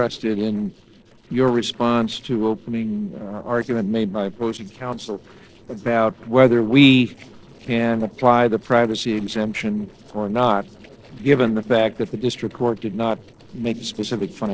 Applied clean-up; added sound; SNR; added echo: neural separator model SepFormer DNS4.